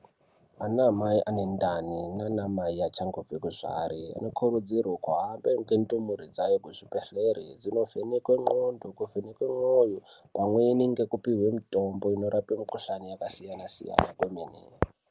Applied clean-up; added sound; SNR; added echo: none; none; none; none.